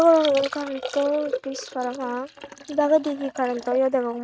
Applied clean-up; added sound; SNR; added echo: neural mask model RNNoise.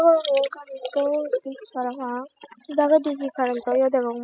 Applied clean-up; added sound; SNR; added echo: classical method spectral subtraction.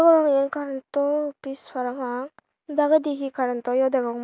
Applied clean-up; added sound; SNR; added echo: none; none; none; none.